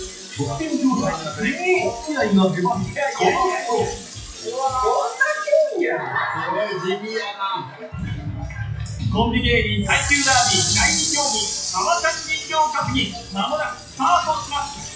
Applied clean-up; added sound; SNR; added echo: classical method WPE with log-MMSE.